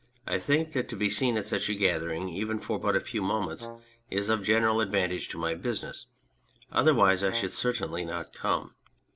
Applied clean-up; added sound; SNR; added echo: none; Brass instrument; 17 dB; none.